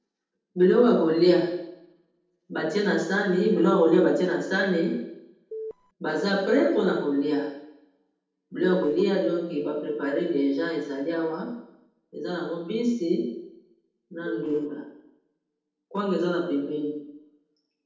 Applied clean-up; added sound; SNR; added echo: neural separator model SepFormer DNS4.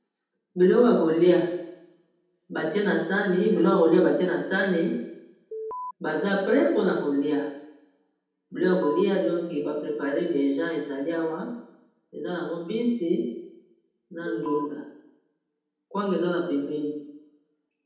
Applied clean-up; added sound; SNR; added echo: none; Alarm; 8 dB; reverberation time 0.8 s.